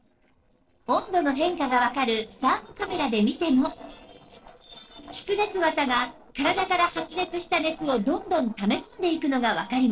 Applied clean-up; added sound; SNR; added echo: neural separator model SepFormer DNS4.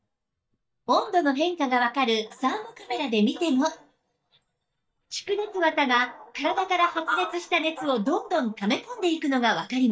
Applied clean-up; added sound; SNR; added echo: neural mask model DeepFilterNet 3.